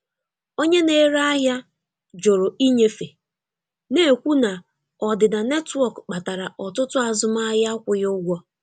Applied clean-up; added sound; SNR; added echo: none; none; none; none.